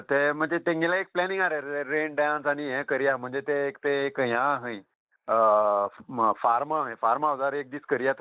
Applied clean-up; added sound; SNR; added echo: neural mask model Resemble Enhance denoiser.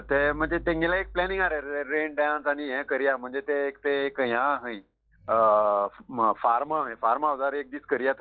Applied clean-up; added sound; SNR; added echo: classical method log-MMSE.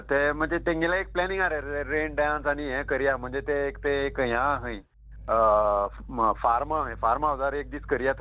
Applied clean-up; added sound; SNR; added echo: none; Growling; 14 dB; none.